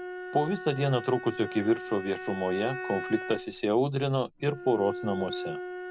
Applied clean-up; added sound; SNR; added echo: none; Bowed string instrument; 9 dB; none.